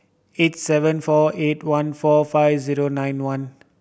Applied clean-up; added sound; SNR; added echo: none; none; none; none.